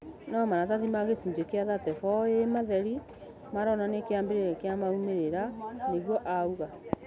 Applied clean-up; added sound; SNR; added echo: none; none; none; none.